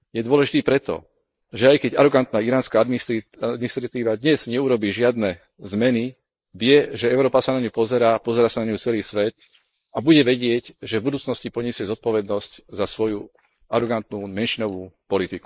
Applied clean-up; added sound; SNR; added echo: neural mask model Resemble Enhance denoiser.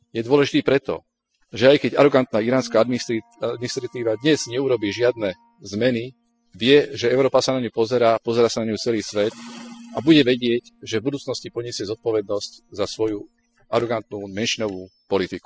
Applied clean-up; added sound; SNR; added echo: classical method spectral subtraction.